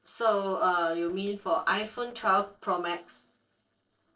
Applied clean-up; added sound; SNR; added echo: neural separator model SepFormer DNS4.